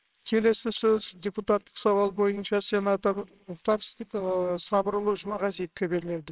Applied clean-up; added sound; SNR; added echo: neural separator model SepFormer WHAMR!.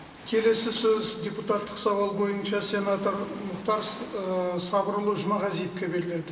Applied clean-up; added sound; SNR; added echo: none; Waves, surf; 19 dB; reverberation time 1.0 s.